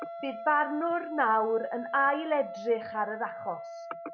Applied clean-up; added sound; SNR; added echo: none; Wind instrument, woodwind instrument; 10 dB; none.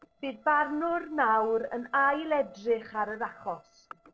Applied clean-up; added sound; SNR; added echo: neural separator model SepFormer DNS4.